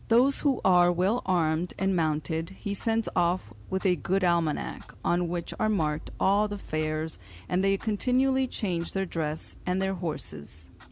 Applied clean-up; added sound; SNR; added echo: none; Clock; 18 dB; none.